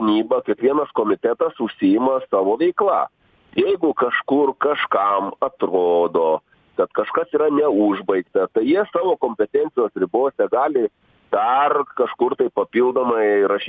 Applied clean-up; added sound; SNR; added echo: none; none; none; none.